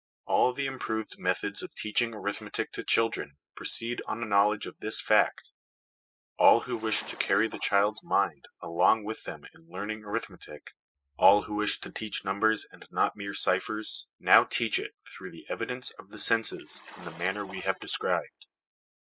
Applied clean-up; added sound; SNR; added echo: classical method spectral subtraction.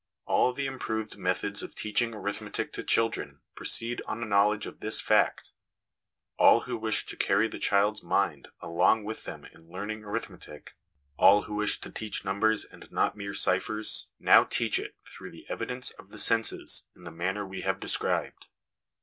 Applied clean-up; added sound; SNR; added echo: none; none; none; none.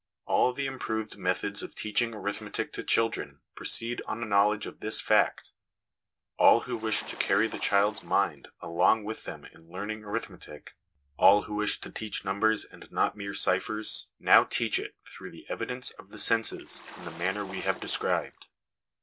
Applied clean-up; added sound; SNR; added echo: neural separator model SepFormer DNS4.